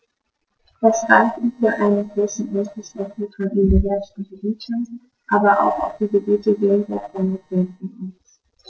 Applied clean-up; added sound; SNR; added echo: neural separator model SepFormer DNS4.